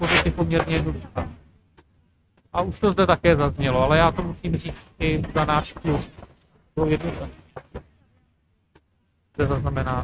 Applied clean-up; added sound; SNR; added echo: neural mask model RNNoise.